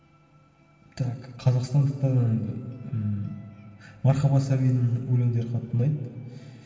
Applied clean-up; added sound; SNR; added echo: none; none; none; reverberation time 2.3 s.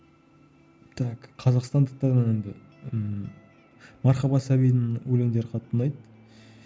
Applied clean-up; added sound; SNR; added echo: none; none; none; none.